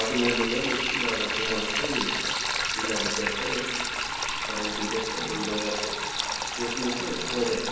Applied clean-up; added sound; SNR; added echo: none; Sink (filling or washing); -2 dB; reverberation time 1.0 s.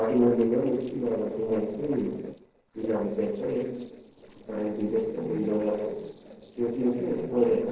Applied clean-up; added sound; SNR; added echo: neural separator model SepFormer DNS4.